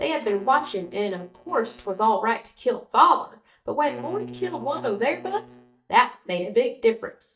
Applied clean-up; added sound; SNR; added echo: neural mask model DeepFilterNet 3.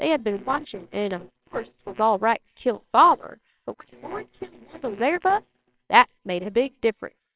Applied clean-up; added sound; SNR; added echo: neural separator model SepFormer WHAMR!.